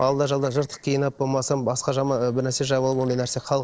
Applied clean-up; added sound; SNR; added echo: neural separator model SepFormer DNS4.